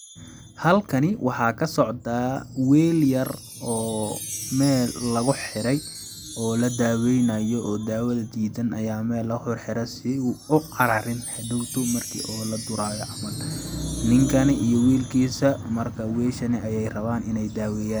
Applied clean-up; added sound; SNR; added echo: none; Wind chime; 16 dB; none.